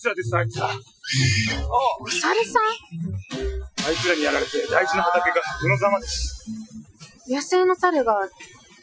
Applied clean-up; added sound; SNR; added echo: classical method Wiener filter.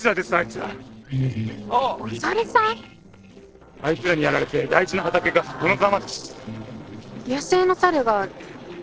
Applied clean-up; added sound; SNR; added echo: neural separator model SepFormer DNS4.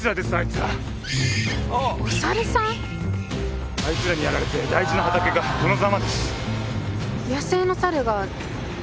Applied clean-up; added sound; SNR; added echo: none; Electric guitar; 7 dB; none.